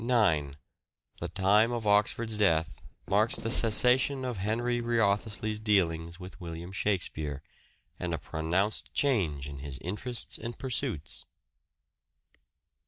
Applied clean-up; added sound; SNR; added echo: neural mask model DeepFilterNet 3.